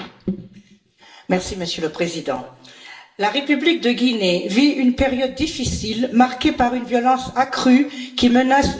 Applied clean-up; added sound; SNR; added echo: none; none; none; reverberation time 0.7 s.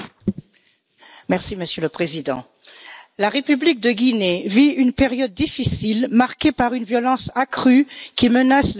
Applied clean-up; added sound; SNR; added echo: none; none; none; none.